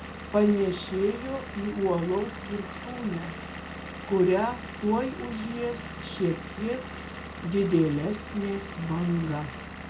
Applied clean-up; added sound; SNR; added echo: none; Engine / Vehicle; 10 dB; none.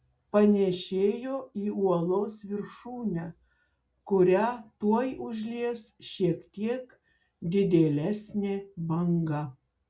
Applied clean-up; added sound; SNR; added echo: none; none; none; none.